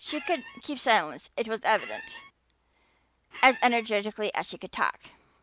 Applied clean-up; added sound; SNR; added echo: none; Squeak; 13 dB; none.